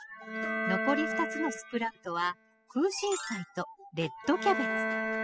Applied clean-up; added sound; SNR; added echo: classical method spectral subtraction.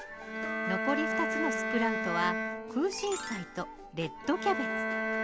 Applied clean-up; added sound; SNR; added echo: none; Bowed string instrument; 1 dB; none.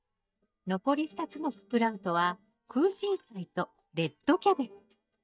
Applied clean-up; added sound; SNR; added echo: neural mask model DeepFilterNet 3.